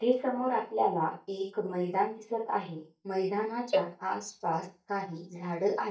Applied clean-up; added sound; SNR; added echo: neural mask model DeepFilterNet 3.